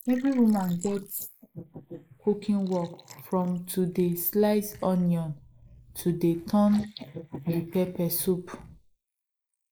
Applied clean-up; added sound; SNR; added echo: neural mask model Resemble Enhance denoiser.